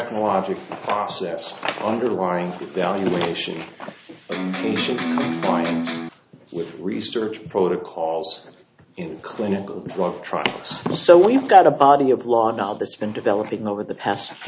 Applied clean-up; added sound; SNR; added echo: none; Electric guitar; 3 dB; none.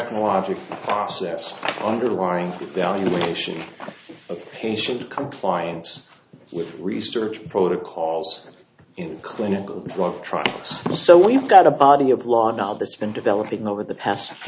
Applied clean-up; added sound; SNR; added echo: none; none; none; none.